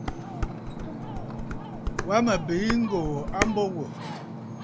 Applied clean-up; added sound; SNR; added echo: none; Dishes, pots, and pans + Ocean; 3 dB; none.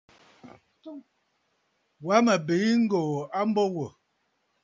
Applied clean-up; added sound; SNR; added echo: none; none; none; none.